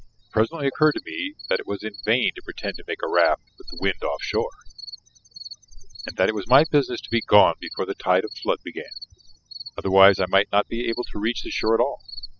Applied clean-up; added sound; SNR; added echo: classical method spectral subtraction.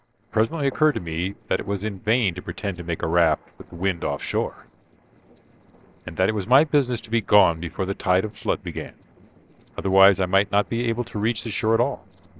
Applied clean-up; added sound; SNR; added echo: neural separator model SepFormer DNS4.